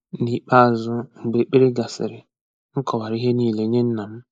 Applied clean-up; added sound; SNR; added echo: neural mask model Resemble Enhance denoiser.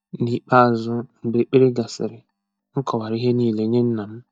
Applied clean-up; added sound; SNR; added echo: neural mask model DeepFilterNet 3.